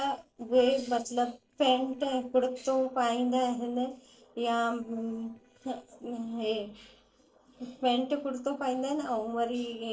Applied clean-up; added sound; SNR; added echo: neural separator model SepFormer DNS4.